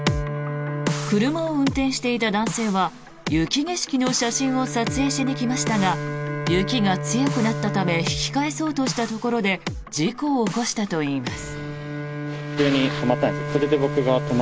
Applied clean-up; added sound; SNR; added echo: none; Bowed string instrument; 7 dB; none.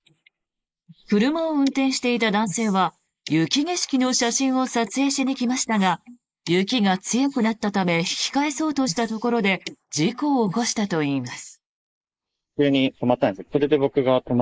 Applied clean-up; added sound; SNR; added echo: neural mask model Resemble Enhance denoiser.